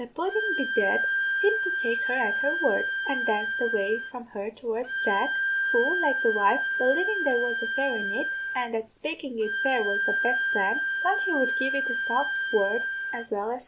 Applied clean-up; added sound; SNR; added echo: none; Bowed string instrument; -1 dB; none.